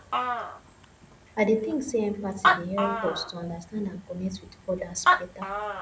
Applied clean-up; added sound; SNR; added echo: none; Animal; -1 dB; none.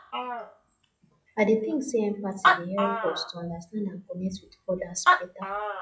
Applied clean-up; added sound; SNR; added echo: classical method log-MMSE.